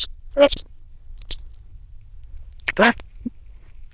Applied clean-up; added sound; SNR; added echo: neural diffusion model UNIVERSE++.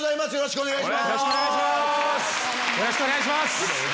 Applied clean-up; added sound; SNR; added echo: none; none; none; none.